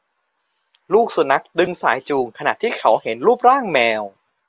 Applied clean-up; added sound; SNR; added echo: none; none; none; none.